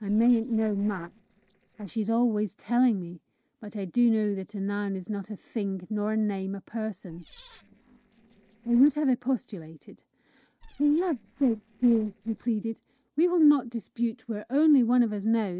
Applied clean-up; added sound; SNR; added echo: neural separator model SepFormer DNS4.